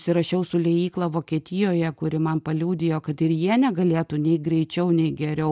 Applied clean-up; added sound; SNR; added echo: none; none; none; none.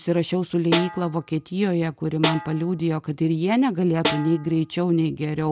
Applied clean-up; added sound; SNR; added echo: none; Snare drum; 9 dB; none.